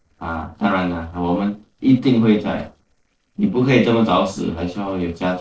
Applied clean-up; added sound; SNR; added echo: neural separator model SepFormer DNS4.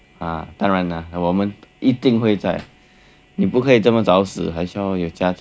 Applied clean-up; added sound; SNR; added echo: none; none; none; none.